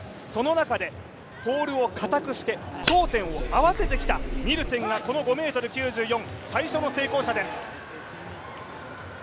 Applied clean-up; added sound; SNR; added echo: none; Cutlery, silverware; -1 dB; none.